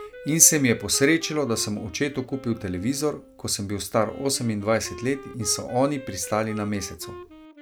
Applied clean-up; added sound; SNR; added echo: none; Wind instrument, woodwind instrument; 17 dB; none.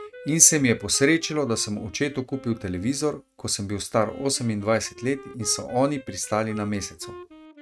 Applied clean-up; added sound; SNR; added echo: neural mask model RNNoise.